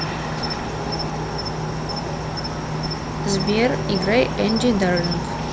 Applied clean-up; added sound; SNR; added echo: none; Cricket; 1 dB; none.